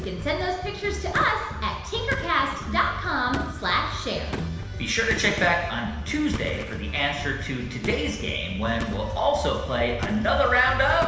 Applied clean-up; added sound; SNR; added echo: none; Gunshot, gunfire; 14 dB; reverberation time 1.1 s.